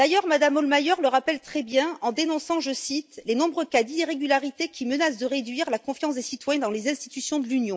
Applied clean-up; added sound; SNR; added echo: none; none; none; none.